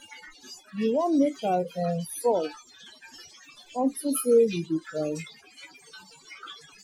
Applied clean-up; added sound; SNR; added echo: classical method Wiener filter.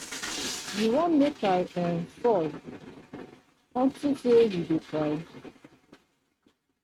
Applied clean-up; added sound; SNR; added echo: neural mask model RNNoise.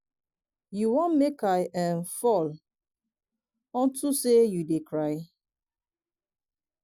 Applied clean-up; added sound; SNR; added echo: none; none; none; none.